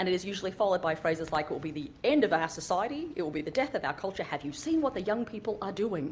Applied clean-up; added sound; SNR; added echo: none; none; none; none.